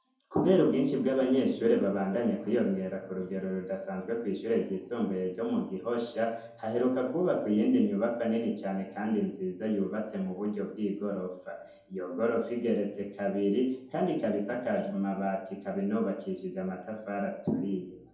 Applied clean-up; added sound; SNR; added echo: none; none; none; reverberation time 2.5 s.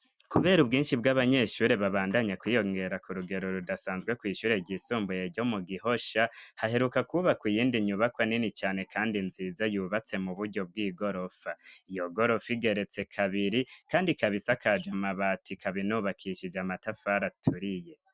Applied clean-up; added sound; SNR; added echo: none; none; none; none.